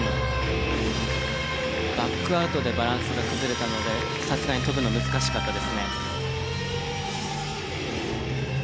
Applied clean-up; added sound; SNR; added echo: none; Telephone; 14 dB; none.